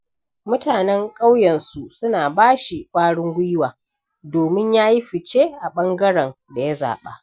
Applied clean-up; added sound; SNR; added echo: none; none; none; none.